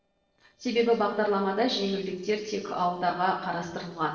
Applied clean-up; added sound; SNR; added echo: neural separator model SepFormer DNS4.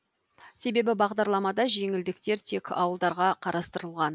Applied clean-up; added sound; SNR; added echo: none; none; none; none.